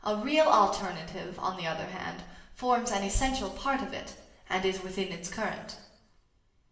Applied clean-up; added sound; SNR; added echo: none; none; none; reverberation time 0.8 s.